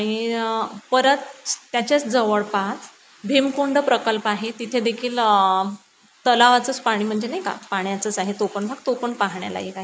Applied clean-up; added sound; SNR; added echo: neural mask model Resemble Enhance denoiser.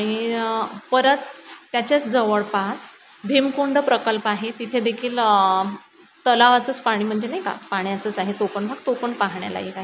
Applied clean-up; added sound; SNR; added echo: none; none; none; none.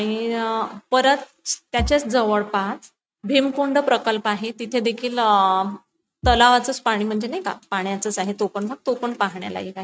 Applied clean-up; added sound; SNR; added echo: neural mask model RNNoise.